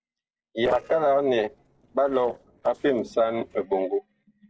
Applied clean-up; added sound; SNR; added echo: neural separator model SepFormer DNS4.